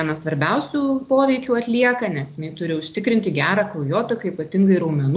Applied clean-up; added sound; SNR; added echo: none; none; none; none.